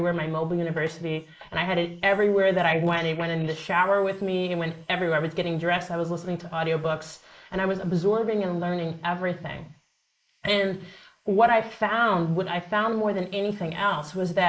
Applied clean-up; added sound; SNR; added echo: neural mask model Resemble Enhance denoiser.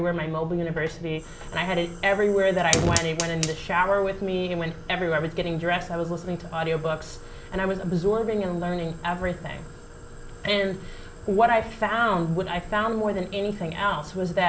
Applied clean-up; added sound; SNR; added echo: none; Fire; 12 dB; none.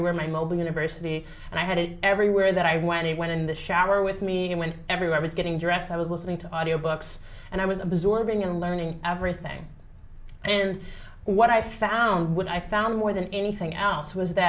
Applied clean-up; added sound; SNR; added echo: none; none; none; none.